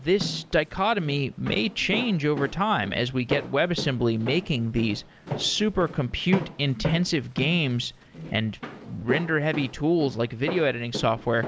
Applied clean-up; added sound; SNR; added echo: none; Walk, footsteps; 11 dB; none.